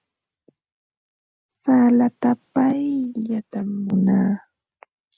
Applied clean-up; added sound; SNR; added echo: none; none; none; none.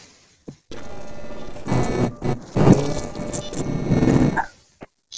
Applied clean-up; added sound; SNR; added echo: neural separator model SepFormer DNS4.